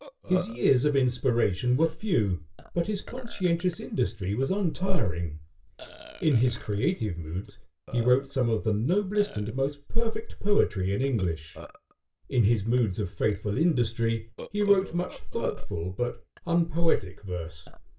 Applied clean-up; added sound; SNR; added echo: none; Burping, eructation; 20 dB; reverberation time 0.2 s.